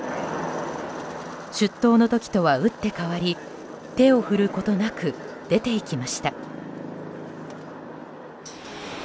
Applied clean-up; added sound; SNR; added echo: none; none; none; none.